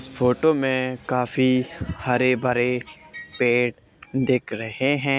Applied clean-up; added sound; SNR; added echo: none; none; none; none.